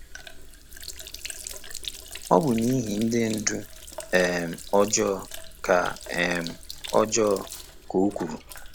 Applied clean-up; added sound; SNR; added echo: none; Sink (filling or washing); 13 dB; none.